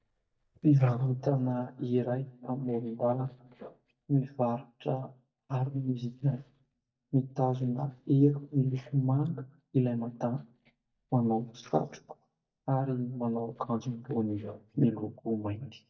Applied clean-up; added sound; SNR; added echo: neural mask model DeepFilterNet 3.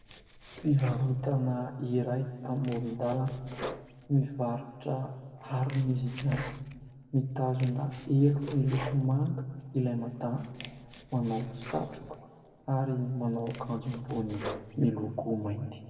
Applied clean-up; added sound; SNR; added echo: none; Domestic sounds, home sounds; 15 dB; reverberation time 1.8 s.